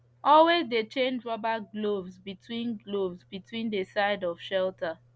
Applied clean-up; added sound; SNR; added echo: none; none; none; none.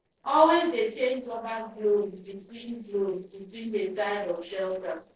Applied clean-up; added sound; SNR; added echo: neural separator model SepFormer DNS4.